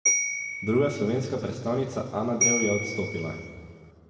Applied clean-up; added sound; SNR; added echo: none; Bell; 1 dB; reverberation time 2.0 s.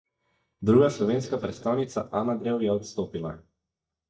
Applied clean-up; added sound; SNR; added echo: neural mask model DeepFilterNet 3.